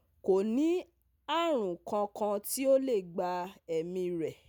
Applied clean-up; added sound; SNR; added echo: none; none; none; none.